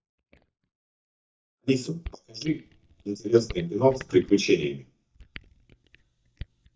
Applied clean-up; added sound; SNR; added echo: neural mask model DeepFilterNet 3.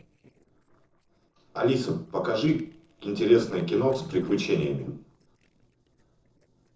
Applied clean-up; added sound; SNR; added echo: neural separator model SepFormer DNS4.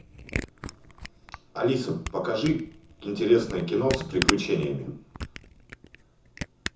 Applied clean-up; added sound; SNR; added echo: none; Camera; 7 dB; reverberation time 0.5 s.